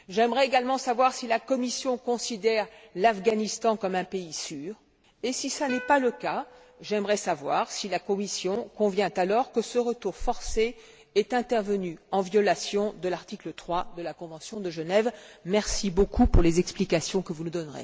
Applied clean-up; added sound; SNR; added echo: none; Plucked string instrument; 18 dB; none.